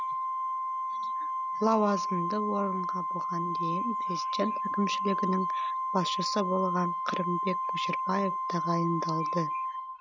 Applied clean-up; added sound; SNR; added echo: none; Organ; -1 dB; none.